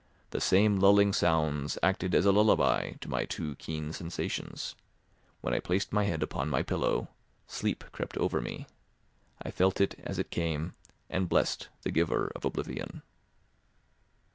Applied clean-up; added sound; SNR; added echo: none; none; none; none.